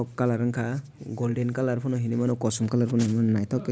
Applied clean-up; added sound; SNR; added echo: none; none; none; none.